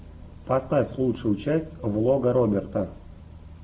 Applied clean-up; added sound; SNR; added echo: none; none; none; none.